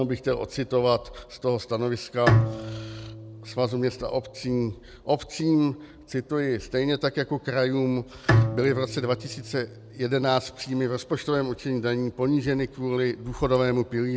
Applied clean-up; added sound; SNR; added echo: none; Bowed string instrument; 3 dB; none.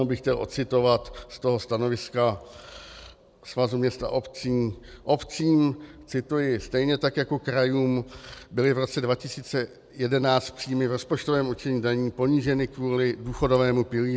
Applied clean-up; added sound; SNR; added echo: none; none; none; none.